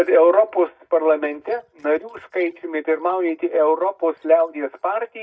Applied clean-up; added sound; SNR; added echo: neural mask model DeepFilterNet 3.